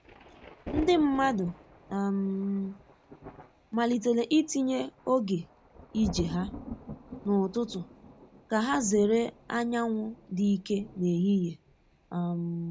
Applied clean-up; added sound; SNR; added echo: none; Thunder; 15 dB; none.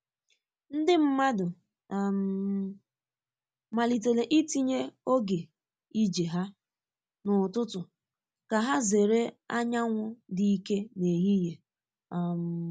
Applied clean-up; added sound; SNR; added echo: none; none; none; none.